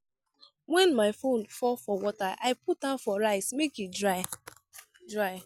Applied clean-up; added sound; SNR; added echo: none; none; none; none.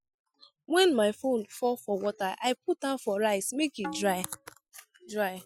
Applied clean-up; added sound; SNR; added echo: classical method spectral subtraction.